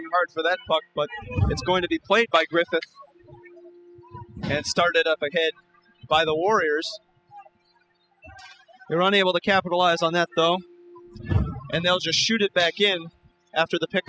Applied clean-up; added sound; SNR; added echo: classical method spectral subtraction.